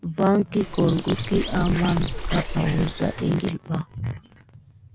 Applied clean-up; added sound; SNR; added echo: none; Bird; 6 dB; none.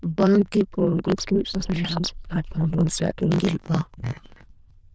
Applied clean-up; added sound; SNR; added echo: neural diffusion model UNIVERSE++.